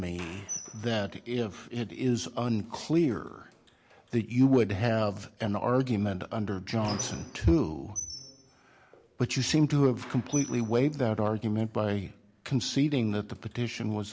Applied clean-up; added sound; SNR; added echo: none; Squeak; 18 dB; none.